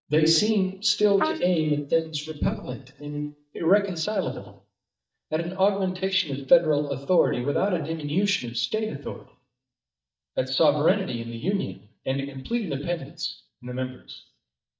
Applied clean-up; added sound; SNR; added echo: neural mask model DeepFilterNet 3.